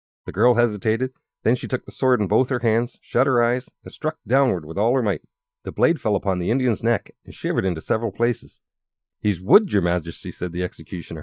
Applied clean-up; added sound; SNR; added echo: neural mask model DeepFilterNet 3.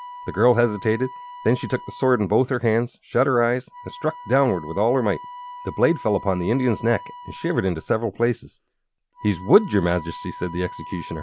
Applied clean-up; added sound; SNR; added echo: none; Wind instrument, woodwind instrument; 17 dB; none.